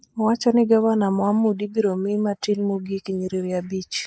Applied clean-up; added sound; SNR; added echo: neural mask model Resemble Enhance denoiser.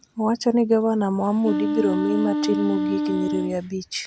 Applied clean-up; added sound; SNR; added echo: none; Wind instrument, woodwind instrument; 2 dB; none.